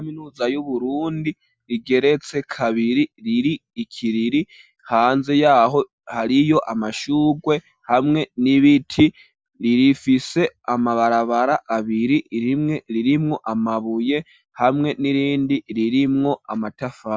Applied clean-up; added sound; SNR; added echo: none; none; none; none.